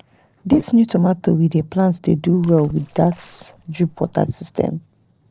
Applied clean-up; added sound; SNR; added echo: neural separator model SepFormer DNS4.